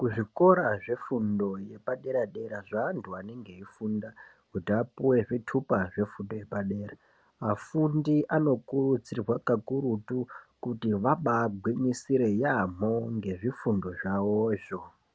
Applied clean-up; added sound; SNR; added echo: none; none; none; none.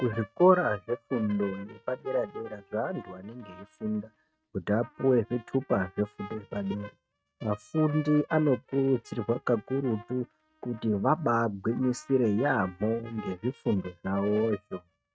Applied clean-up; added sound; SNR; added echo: neural mask model RNNoise.